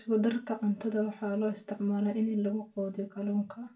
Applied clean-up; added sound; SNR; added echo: none; none; none; reverberation time 0.2 s.